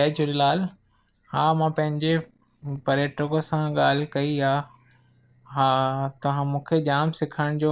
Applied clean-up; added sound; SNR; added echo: neural separator model SepFormer DNS4.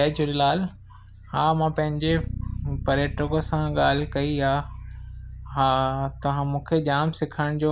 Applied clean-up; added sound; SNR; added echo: none; Bass guitar; 11 dB; none.